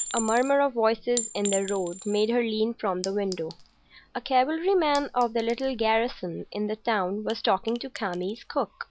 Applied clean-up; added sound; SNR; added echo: none; Chink, clink; 13 dB; none.